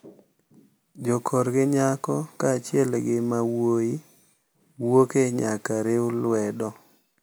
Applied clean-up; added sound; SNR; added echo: none; none; none; none.